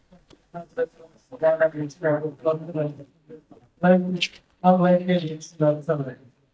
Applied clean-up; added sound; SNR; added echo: neural mask model DeepFilterNet 3.